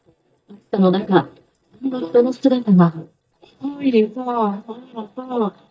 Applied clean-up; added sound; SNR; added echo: neural mask model DeepFilterNet 3.